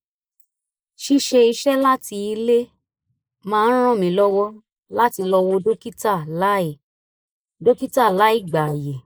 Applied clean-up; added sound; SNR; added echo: neural mask model Resemble Enhance denoiser.